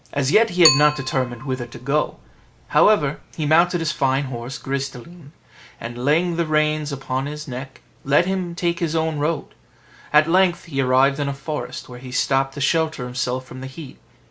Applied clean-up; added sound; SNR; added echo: none; Bicycle; 6 dB; none.